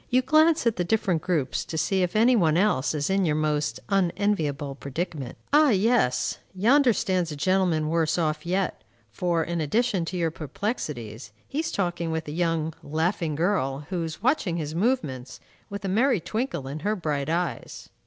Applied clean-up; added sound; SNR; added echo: none; none; none; none.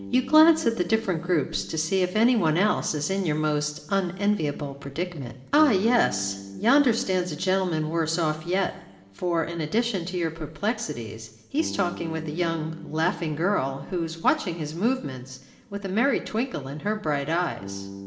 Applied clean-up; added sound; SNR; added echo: none; Bass guitar; 17 dB; reverberation time 1.1 s.